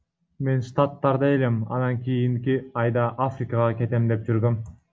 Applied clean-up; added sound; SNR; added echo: none; none; none; none.